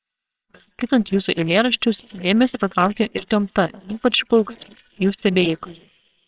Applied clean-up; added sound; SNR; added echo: neural separator model SepFormer WHAMR!.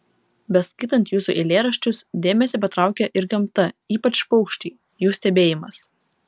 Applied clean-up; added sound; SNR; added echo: none; none; none; none.